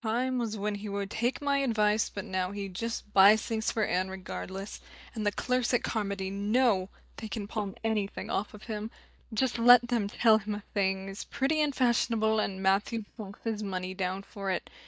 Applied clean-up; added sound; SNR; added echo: neural mask model DeepFilterNet 3.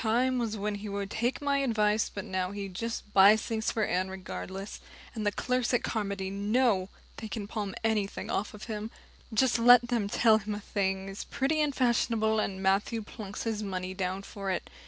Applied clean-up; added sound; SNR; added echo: none; none; none; none.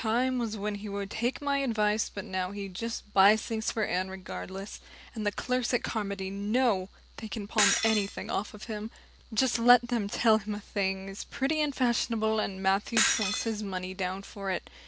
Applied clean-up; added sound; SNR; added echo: none; Shatter; 4 dB; none.